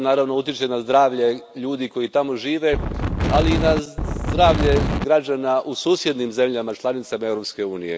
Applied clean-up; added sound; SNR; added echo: none; Wind; 0 dB; none.